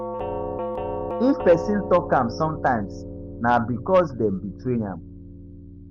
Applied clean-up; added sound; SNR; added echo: none; Doorbell; 8 dB; none.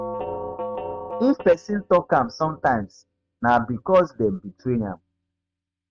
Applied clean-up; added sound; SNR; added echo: neural mask model RNNoise.